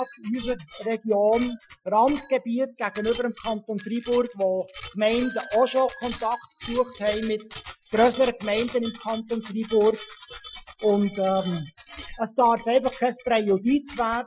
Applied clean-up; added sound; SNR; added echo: classical method Wiener filter.